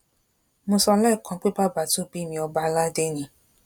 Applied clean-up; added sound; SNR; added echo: none; none; none; none.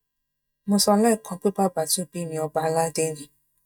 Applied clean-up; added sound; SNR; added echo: neural mask model DeepFilterNet 3.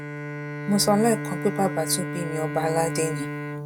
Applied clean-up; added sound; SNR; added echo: none; Bowed string instrument; 5 dB; none.